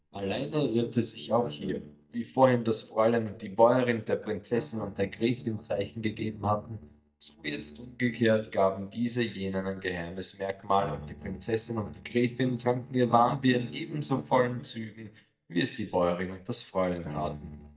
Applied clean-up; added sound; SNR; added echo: neural mask model DeepFilterNet 3.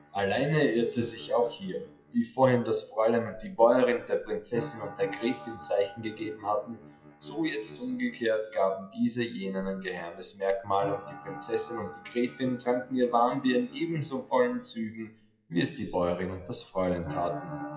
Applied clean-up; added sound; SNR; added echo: classical method WPE with log-MMSE.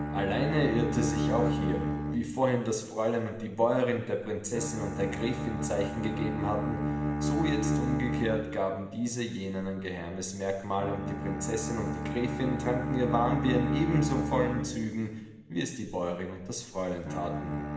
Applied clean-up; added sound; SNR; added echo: none; Bowed string instrument; 2 dB; reverberation time 1.0 s.